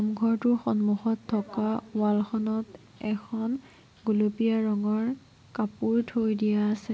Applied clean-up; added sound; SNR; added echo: none; none; none; none.